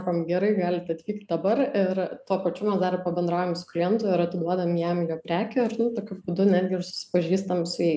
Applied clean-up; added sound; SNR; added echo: none; none; none; none.